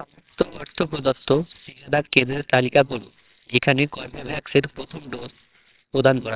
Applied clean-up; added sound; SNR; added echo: neural separator model SepFormer WHAMR!.